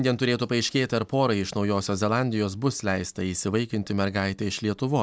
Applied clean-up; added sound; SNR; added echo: none; none; none; none.